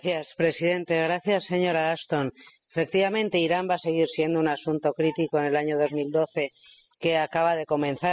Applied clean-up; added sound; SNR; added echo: classical method spectral subtraction.